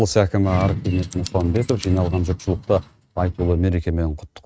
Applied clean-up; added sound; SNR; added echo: neural mask model RNNoise.